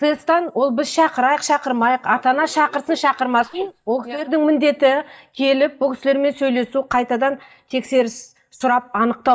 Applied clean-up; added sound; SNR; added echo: neural mask model DeepFilterNet 3.